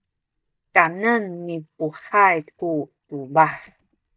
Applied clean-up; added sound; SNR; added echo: neural mask model DeepFilterNet 3.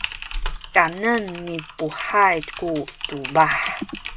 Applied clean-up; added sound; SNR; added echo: none; Typing; 10 dB; none.